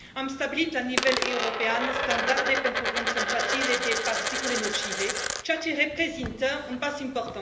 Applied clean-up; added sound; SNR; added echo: none; Coin (dropping); 1 dB; reverberation time 0.8 s.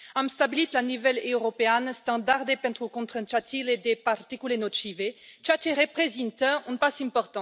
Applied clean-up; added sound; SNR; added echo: none; none; none; none.